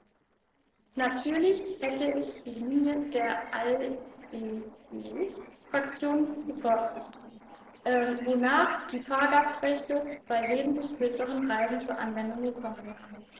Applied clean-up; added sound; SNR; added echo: neural separator model SepFormer DNS4.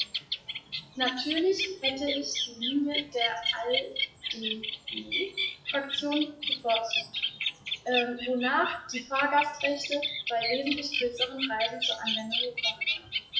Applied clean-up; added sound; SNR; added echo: classical method WPE with log-MMSE.